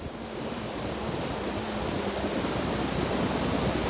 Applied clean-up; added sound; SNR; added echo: none; Toilet flush; 19 dB; none.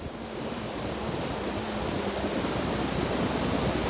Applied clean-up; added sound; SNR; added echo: none; none; none; none.